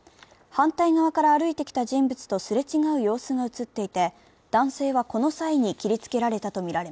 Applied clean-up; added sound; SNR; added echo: none; none; none; none.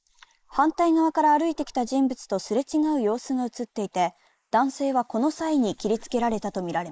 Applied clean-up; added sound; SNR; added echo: neural mask model Resemble Enhance denoiser.